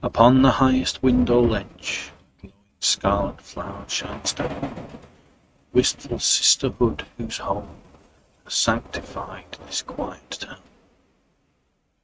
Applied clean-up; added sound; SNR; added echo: neural mask model RNNoise.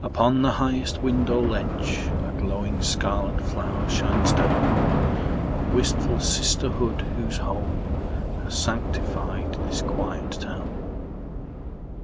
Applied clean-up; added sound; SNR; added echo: none; Subway, metro, underground / Train; -3 dB; none.